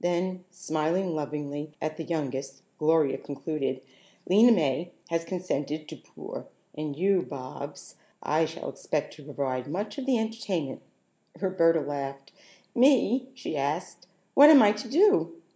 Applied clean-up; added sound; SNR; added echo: none; none; none; none.